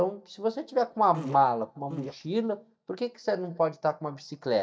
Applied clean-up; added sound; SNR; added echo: neural mask model DeepFilterNet 3.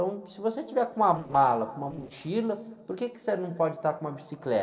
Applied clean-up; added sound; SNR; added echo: neural separator model SepFormer DNS4.